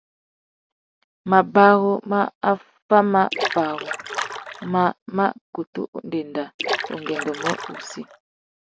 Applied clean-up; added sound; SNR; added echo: none; Splash, splatter; 6 dB; none.